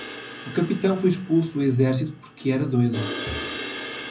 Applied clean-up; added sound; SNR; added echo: none; Crash cymbal; 11 dB; reverberation time 0.4 s.